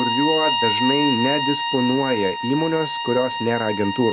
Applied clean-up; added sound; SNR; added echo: none; Bowed string instrument; 2 dB; none.